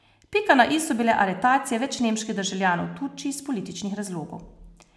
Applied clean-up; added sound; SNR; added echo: none; none; none; none.